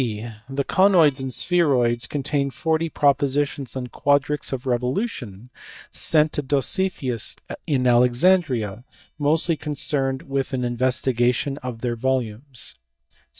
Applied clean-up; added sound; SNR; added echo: neural mask model DeepFilterNet 3.